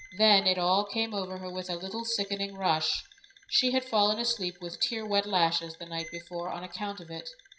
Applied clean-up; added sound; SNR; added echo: classical method WPE with log-MMSE.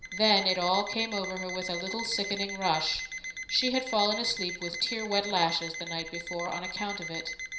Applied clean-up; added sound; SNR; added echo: none; Alarm; 8 dB; reverberation time 0.5 s.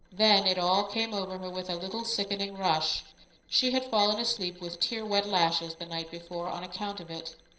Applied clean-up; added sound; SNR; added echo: neural separator model SepFormer DNS4.